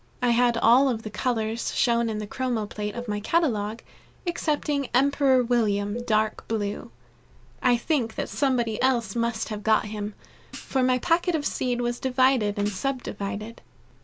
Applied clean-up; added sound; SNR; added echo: none; Hi-hat + Cowbell; 18 dB; none.